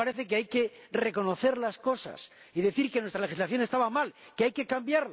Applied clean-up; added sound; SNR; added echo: none; none; none; none.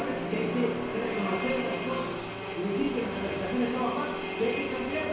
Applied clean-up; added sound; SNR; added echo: none; Drill; 3 dB; reverberation time 1.0 s.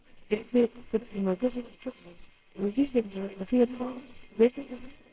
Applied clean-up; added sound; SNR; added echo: neural separator model SepFormer WHAMR!.